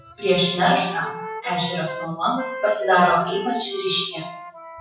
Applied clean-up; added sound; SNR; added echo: classical method WPE with log-MMSE.